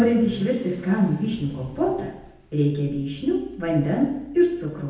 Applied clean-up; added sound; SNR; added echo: none; Accelerating, revving, vroom / Vehicle; 20 dB; reverberation time 0.8 s.